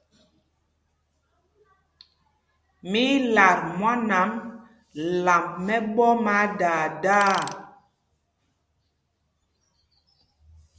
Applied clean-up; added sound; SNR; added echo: none; Tools; 15 dB; none.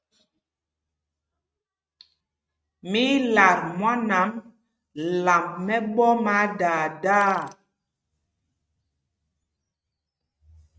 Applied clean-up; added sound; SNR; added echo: neural mask model RNNoise.